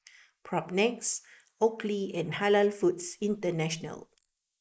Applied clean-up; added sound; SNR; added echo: neural mask model Resemble Enhance denoiser.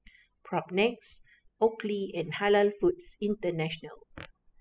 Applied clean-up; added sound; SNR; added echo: classical method spectral subtraction.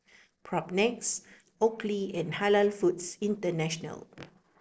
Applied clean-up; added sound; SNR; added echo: neural separator model SepFormer DNS4.